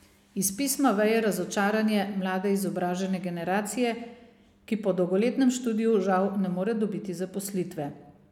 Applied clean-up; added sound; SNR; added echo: none; none; none; none.